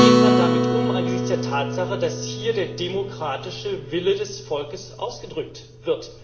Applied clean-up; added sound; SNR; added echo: none; Acoustic guitar; -4 dB; reverberation time 1.3 s.